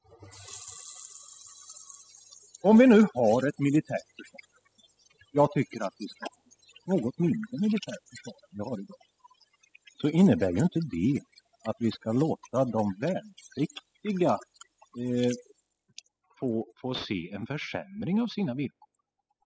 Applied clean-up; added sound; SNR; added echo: classical method spectral subtraction.